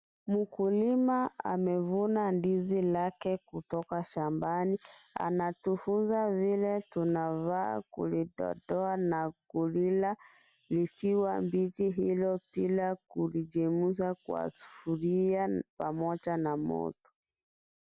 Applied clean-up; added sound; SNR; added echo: none; none; none; none.